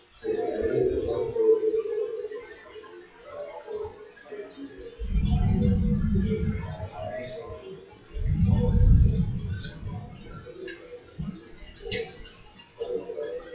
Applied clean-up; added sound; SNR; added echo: classical method WPE with log-MMSE.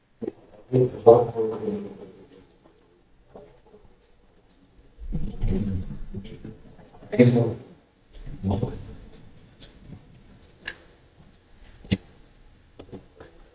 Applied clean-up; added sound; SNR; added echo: neural mask model DeepFilterNet 3.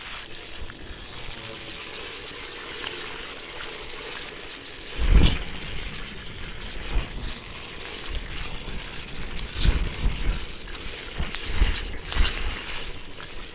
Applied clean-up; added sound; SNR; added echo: neural separator model SepFormer WHAMR!.